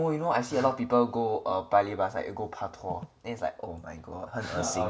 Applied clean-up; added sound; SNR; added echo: none; none; none; none.